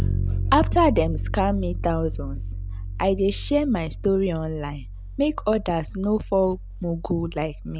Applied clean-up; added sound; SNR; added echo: none; Bass guitar; 5 dB; none.